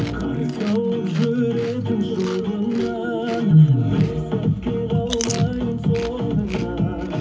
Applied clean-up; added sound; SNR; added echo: none; Chewing, mastication; 17 dB; reverberation time 0.3 s.